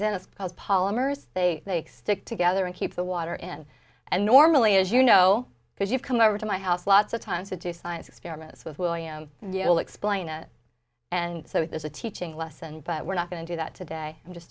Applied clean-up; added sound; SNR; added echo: none; none; none; none.